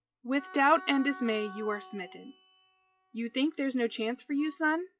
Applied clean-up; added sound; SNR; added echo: classical method log-MMSE.